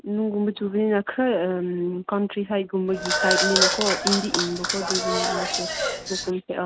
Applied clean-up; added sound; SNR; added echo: none; Applause / Clapping; -1 dB; none.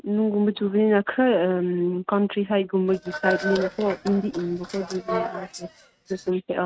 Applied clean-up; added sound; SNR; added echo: neural mask model RNNoise.